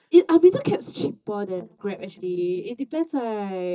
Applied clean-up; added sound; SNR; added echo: neural mask model DeepFilterNet 3.